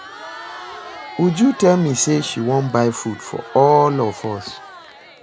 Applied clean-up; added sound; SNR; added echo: none; Crowd; 17 dB; none.